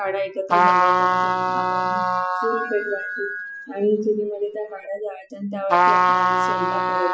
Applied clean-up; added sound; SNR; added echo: classical method Wiener filter.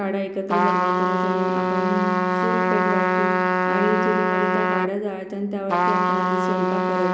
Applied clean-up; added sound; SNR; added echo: none; Trumpet; -5 dB; none.